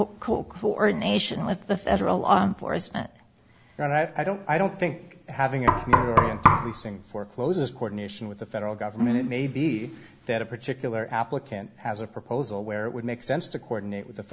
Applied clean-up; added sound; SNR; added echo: none; Knock; -4 dB; none.